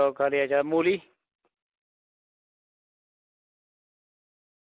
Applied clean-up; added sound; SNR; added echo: none; none; none; none.